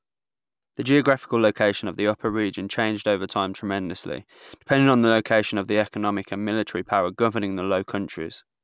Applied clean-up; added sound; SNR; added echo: none; none; none; none.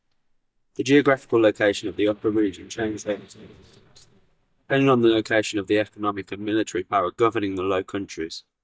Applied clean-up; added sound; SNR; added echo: neural mask model DeepFilterNet 3.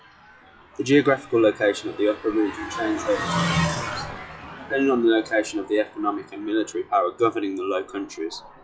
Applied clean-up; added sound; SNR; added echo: classical method WPE with log-MMSE.